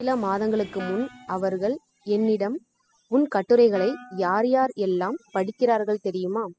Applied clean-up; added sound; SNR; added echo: classical method spectral subtraction.